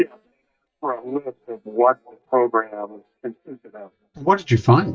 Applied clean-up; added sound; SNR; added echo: neural mask model DeepFilterNet 3.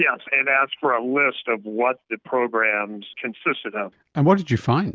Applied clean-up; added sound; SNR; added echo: none; none; none; none.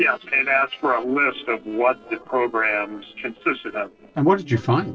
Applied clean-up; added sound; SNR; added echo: neural separator model SepFormer DNS4.